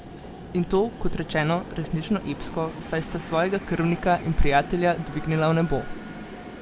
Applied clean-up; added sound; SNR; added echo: none; Train; 13 dB; none.